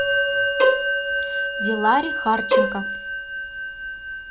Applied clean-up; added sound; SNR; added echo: none; Bowed string instrument + Musical instrument; -5 dB; none.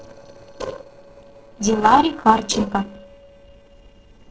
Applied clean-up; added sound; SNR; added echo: neural separator model SepFormer DNS4.